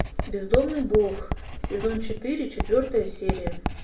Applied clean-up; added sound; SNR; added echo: none; Writing; 4 dB; reverberation time 0.3 s.